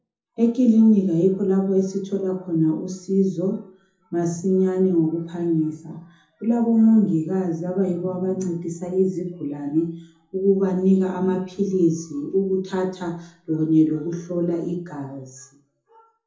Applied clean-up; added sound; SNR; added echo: none; none; none; reverberation time 0.5 s.